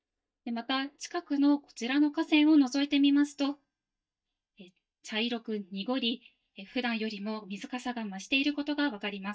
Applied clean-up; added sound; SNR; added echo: neural mask model DeepFilterNet 3.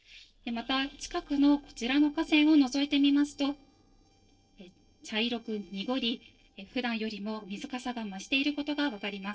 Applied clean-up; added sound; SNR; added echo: neural separator model SepFormer DNS4.